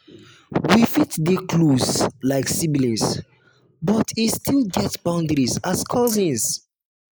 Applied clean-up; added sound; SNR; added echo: neural mask model Resemble Enhance denoiser.